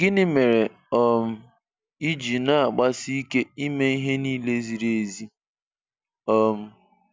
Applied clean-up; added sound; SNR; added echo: none; none; none; none.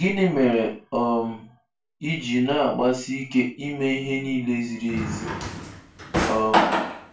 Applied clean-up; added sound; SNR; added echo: none; Drawer open or close; 1 dB; reverberation time 0.3 s.